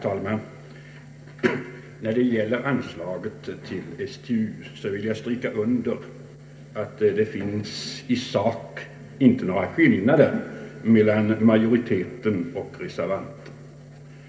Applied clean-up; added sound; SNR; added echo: none; none; none; reverberation time 0.3 s.